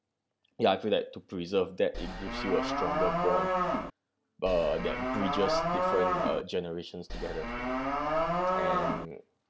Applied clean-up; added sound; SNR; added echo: none; Livestock, farm animals, working animals; -3 dB; none.